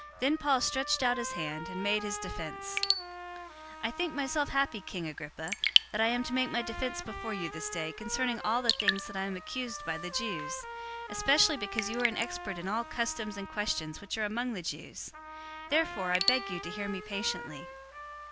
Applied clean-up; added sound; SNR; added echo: none; Trumpet + Raindrop / Drip; 4 dB; none.